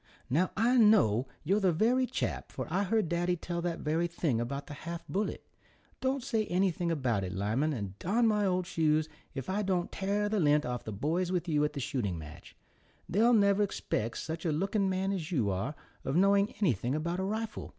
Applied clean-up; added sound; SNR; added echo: none; none; none; none.